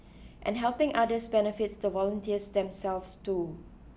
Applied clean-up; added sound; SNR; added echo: none; none; none; none.